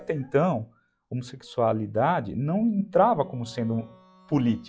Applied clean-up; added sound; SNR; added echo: classical method log-MMSE.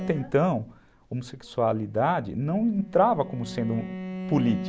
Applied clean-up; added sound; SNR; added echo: none; Bowed string instrument; 12 dB; none.